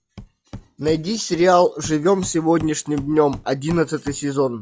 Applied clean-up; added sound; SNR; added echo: classical method log-MMSE.